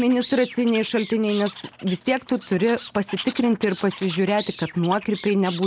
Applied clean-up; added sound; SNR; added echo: none; Animal; 16 dB; none.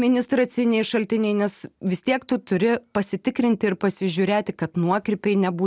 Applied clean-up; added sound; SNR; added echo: none; none; none; none.